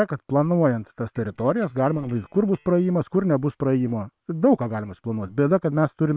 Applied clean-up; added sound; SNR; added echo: neural separator model SepFormer WHAM!.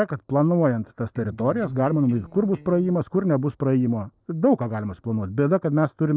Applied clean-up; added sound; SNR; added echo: neural separator model SepFormer DNS4.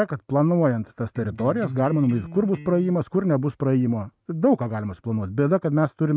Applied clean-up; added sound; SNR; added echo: neural mask model RNNoise.